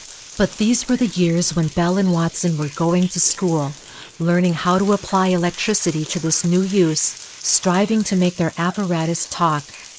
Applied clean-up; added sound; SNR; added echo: neural mask model Resemble Enhance denoiser.